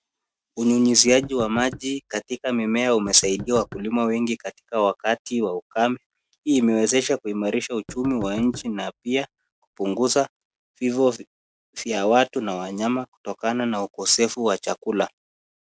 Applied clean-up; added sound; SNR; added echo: neural mask model RNNoise.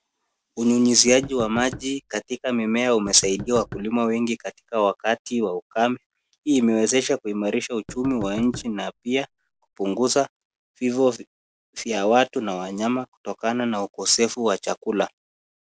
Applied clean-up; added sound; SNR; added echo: none; Knock; 17 dB; none.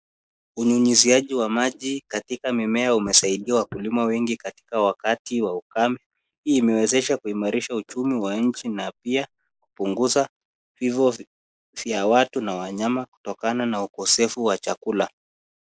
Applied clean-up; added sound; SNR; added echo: neural mask model Resemble Enhance denoiser.